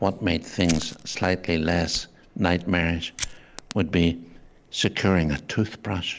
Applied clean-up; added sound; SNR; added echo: none; Fire; 16 dB; none.